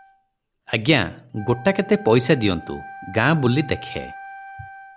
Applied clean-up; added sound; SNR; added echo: none; Wind instrument, woodwind instrument; 17 dB; none.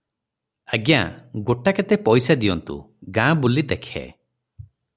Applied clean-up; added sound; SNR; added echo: none; none; none; none.